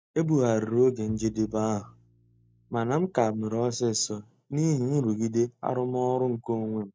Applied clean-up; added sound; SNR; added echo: neural mask model DeepFilterNet 3.